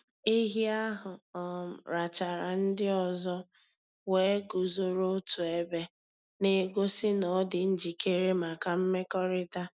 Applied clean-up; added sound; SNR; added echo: none; none; none; none.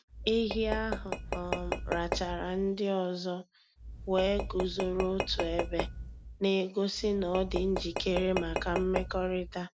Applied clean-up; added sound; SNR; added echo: none; Tap / Glass; 5 dB; none.